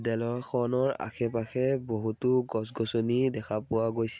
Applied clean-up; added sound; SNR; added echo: none; none; none; none.